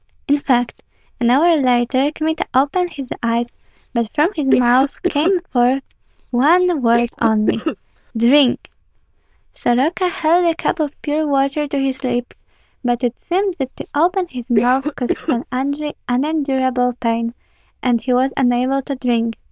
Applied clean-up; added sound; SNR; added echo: neural diffusion model UNIVERSE++.